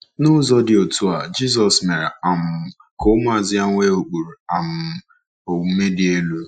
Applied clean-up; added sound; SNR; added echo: classical method Wiener filter.